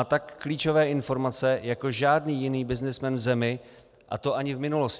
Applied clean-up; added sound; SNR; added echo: none; none; none; none.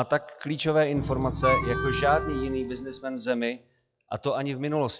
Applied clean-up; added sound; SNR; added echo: classical method log-MMSE.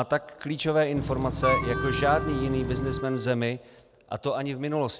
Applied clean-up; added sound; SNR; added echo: none; Engine / Truck / Car + Wind instrument, woodwind instrument; 2 dB; none.